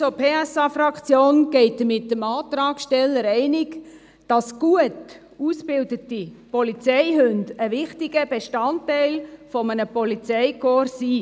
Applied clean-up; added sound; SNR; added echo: none; none; none; none.